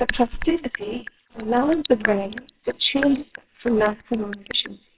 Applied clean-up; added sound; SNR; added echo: neural separator model SepFormer WHAMR!.